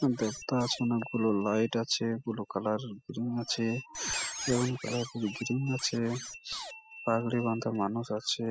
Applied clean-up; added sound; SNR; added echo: classical method spectral subtraction.